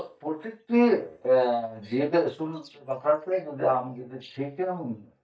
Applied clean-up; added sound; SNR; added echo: neural mask model DeepFilterNet 3.